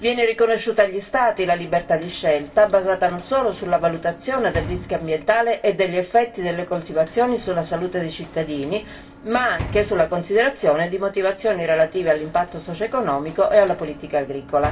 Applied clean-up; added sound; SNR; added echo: none; Sliding door / Slam; 18 dB; reverberation time 0.2 s.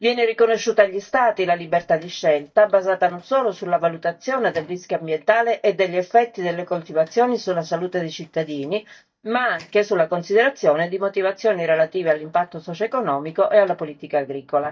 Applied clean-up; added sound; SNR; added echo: neural mask model DeepFilterNet 3.